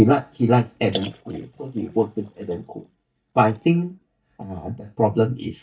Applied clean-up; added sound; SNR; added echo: neural mask model DeepFilterNet 3.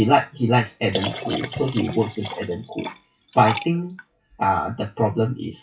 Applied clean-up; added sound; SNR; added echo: classical method WPE with log-MMSE.